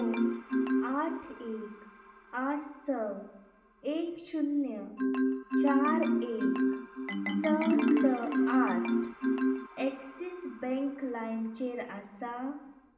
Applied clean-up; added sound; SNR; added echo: none; Marimba, xylophone; -3 dB; reverberation time 1.0 s.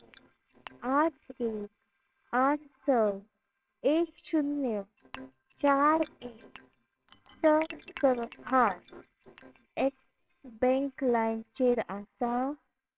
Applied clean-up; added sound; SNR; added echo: neural separator model SepFormer WHAMR!.